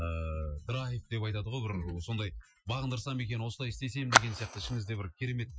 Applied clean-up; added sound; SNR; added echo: classical method Wiener filter.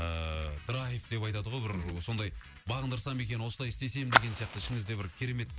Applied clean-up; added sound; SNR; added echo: none; Fire; 3 dB; none.